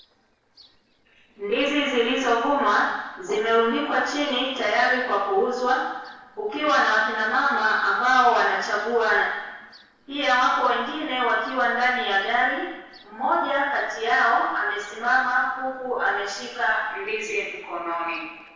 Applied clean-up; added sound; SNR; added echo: neural separator model SepFormer DNS4.